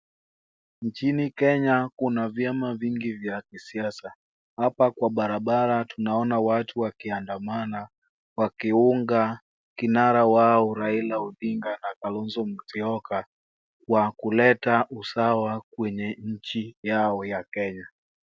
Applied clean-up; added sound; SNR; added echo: none; none; none; none.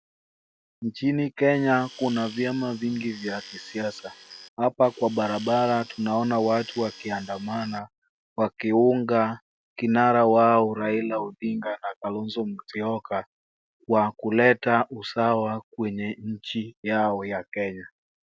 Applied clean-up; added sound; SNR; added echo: none; Tools; 19 dB; none.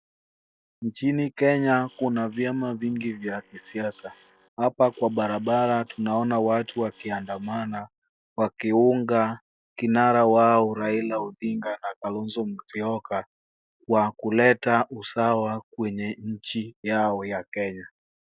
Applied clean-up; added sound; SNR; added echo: neural separator model SepFormer DNS4.